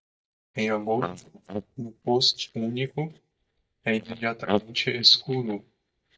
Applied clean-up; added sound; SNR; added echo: neural mask model DeepFilterNet 3.